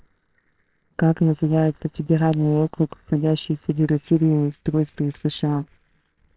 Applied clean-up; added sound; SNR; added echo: neural separator model SepFormer WHAMR!.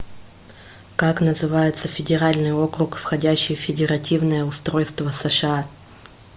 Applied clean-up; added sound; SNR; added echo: none; none; none; none.